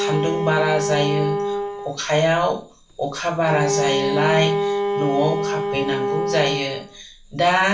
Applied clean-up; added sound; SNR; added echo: none; Bowed string instrument; 2 dB; reverberation time 0.3 s.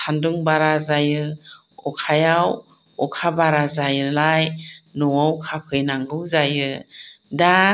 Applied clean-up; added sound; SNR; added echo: none; none; none; none.